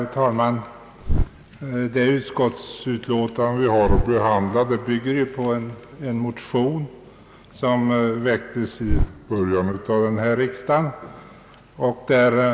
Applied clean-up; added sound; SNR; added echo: none; Bird; 5 dB; none.